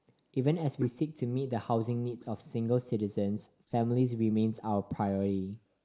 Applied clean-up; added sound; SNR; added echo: neural mask model Resemble Enhance denoiser.